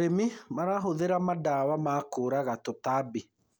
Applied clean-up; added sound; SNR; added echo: none; none; none; none.